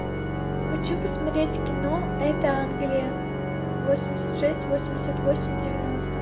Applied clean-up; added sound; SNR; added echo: none; Organ; -2 dB; none.